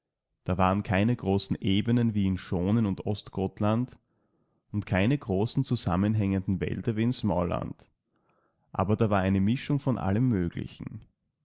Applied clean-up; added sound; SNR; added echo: none; none; none; none.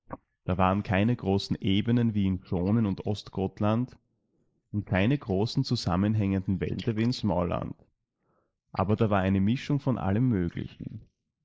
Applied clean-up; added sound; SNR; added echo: neural mask model Resemble Enhance denoiser.